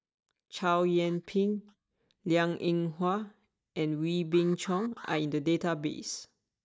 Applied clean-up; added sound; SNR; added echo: neural mask model DeepFilterNet 3.